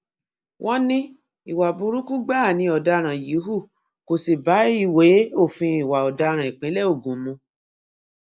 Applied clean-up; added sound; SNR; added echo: neural mask model Resemble Enhance denoiser.